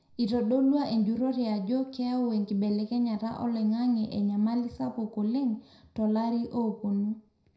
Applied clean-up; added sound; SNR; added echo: none; none; none; reverberation time 0.4 s.